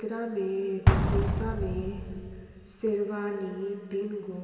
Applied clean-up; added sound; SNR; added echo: none; Explosion; -2 dB; reverberation time 2.5 s.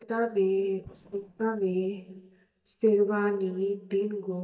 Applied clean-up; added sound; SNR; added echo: neural mask model DeepFilterNet 3.